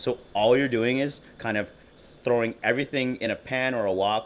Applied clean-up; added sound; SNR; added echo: none; none; none; none.